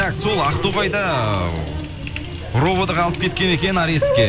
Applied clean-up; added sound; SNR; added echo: none; Water tap, faucet; 4 dB; none.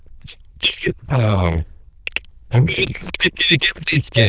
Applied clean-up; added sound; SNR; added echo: neural diffusion model UNIVERSE++.